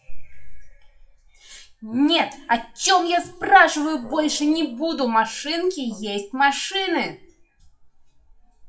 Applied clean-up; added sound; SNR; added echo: classical method WPE with log-MMSE.